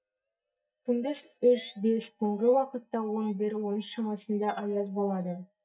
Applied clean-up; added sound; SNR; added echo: neural mask model DeepFilterNet 3.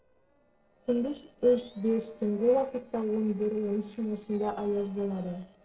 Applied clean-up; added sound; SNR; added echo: neural separator model SepFormer DNS4.